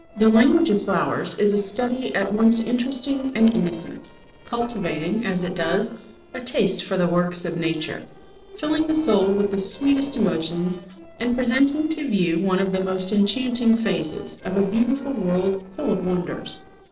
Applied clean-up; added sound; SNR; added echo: neural separator model SepFormer DNS4.